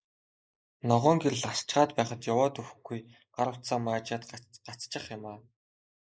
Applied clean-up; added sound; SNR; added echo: neural mask model Resemble Enhance denoiser.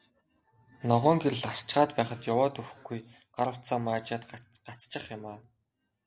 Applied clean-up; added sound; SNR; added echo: none; none; none; none.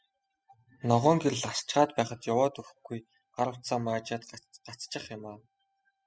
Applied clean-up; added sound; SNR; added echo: classical method spectral subtraction.